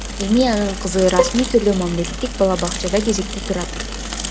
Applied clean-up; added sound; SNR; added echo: none; Mechanisms / Bicycle + Bowed string instrument; 5 dB; none.